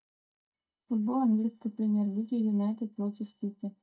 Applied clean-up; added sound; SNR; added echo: neural mask model DeepFilterNet 3.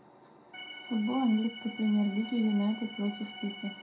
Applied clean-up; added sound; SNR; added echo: none; Organ; 14 dB; reverberation time 0.2 s.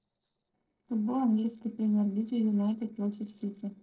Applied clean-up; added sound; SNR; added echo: neural separator model SepFormer DNS4.